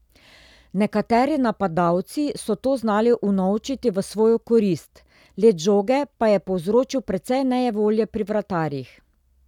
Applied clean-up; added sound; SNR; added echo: none; none; none; none.